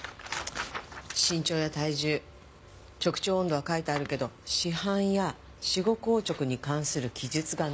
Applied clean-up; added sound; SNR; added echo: none; none; none; none.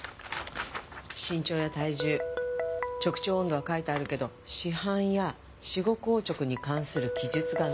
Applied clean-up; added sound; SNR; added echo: none; Guitar; 7 dB; none.